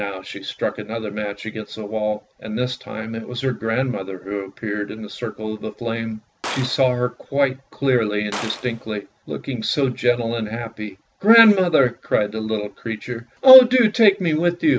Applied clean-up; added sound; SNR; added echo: none; Gunshot, gunfire; 15 dB; none.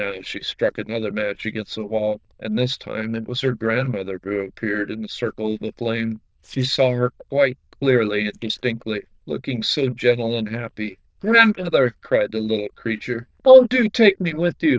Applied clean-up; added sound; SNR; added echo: neural diffusion model UNIVERSE++.